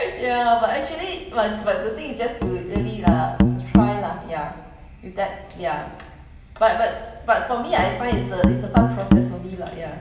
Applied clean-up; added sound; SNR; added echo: none; Musical instrument; -2 dB; reverberation time 1.0 s.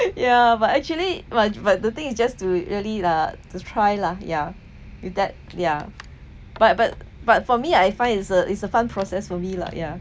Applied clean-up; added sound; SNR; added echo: none; none; none; none.